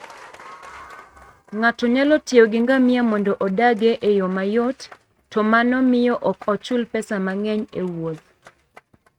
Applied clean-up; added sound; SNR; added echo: neural mask model RNNoise.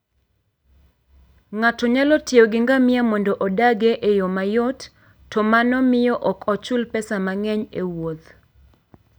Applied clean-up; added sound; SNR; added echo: none; none; none; none.